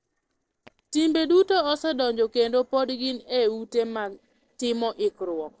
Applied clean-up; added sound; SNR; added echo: neural separator model SepFormer DNS4.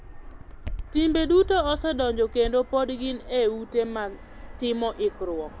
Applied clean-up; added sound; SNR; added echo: none; Fixed-wing aircraft, airplane; 12 dB; none.